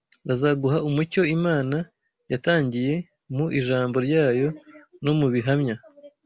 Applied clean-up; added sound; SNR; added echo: none; none; none; none.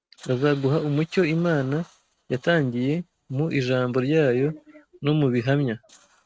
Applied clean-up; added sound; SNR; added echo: neural mask model RNNoise.